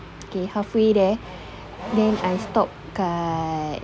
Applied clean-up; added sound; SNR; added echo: none; Race car, auto racing / Accelerating, revving, vroom; 13 dB; none.